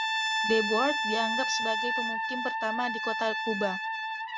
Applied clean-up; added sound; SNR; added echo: none; Brass instrument; -2 dB; none.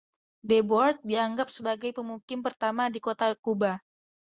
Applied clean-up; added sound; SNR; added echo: none; none; none; none.